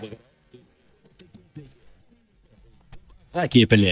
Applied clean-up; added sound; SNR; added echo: neural mask model DeepFilterNet 3.